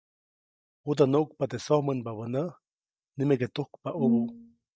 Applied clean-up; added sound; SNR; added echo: neural mask model DeepFilterNet 3.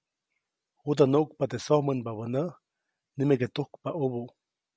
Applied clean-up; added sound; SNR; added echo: none; none; none; none.